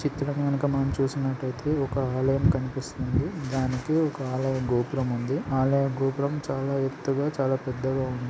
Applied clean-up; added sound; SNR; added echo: none; none; none; none.